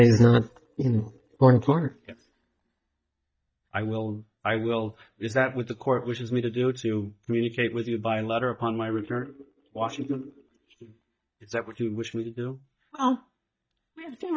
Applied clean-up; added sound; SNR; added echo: neural mask model DeepFilterNet 3.